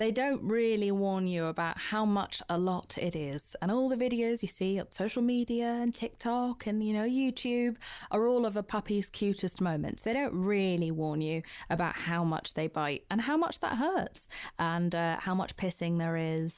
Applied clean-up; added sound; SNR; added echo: none; none; none; none.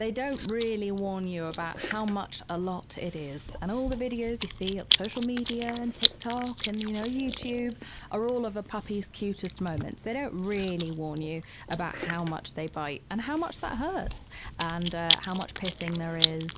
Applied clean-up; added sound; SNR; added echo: none; Chewing, mastication; 3 dB; none.